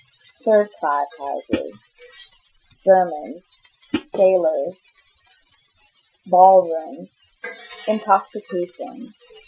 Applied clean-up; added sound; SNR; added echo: classical method Wiener filter.